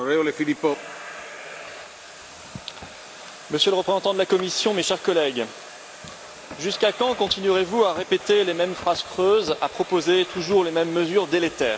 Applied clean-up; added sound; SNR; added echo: none; Domestic sounds, home sounds; 16 dB; none.